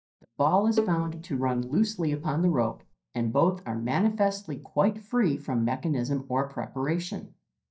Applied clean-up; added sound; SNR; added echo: neural mask model DeepFilterNet 3.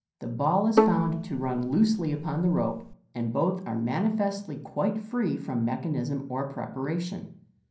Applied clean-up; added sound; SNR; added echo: none; Bowed string instrument; 1 dB; reverberation time 0.6 s.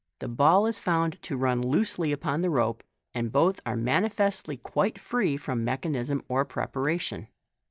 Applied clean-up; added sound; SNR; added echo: none; none; none; none.